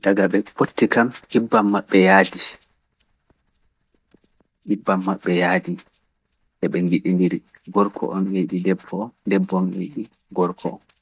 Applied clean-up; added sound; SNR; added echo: neural mask model DeepFilterNet 3.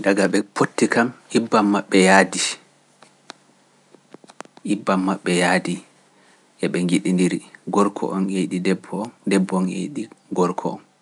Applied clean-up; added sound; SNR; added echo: none; none; none; none.